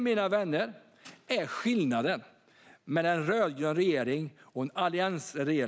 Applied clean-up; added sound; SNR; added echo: none; none; none; none.